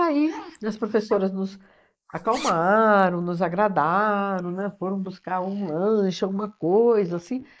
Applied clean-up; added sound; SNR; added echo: neural mask model Resemble Enhance denoiser.